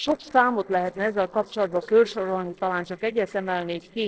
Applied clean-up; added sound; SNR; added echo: neural separator model SepFormer DNS4.